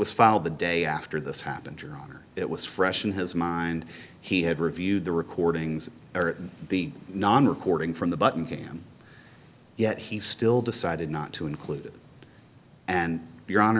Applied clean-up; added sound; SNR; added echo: none; none; none; none.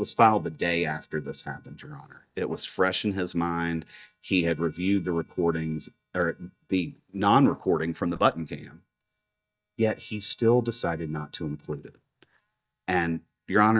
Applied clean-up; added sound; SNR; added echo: neural mask model DeepFilterNet 3.